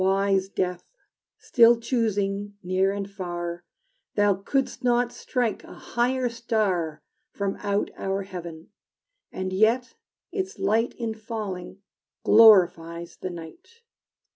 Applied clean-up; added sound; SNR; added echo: none; none; none; none.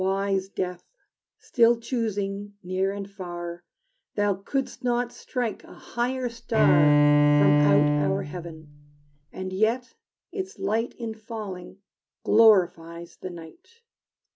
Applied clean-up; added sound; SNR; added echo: none; Bowed string instrument; -5 dB; none.